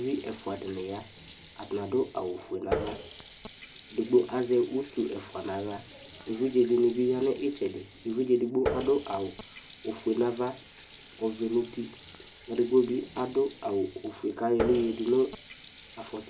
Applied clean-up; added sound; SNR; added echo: none; Water tap, faucet; 10 dB; none.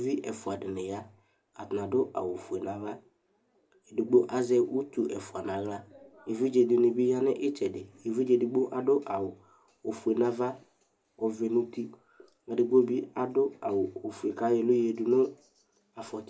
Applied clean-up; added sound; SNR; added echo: none; none; none; none.